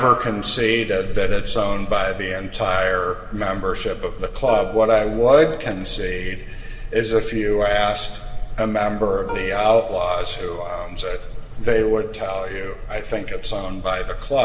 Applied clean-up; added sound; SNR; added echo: none; Plucked string instrument; 16 dB; reverberation time 1.6 s.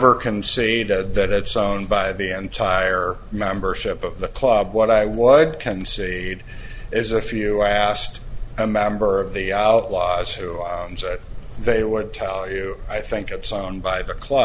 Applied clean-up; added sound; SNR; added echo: none; none; none; none.